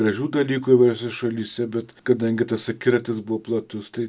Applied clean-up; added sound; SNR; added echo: none; none; none; none.